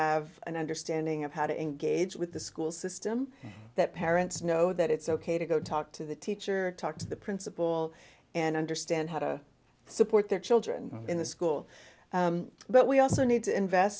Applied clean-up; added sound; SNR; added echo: none; none; none; none.